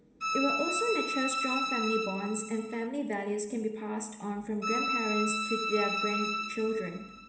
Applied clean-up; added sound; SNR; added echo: none; Bowed string instrument; 0 dB; reverberation time 0.7 s.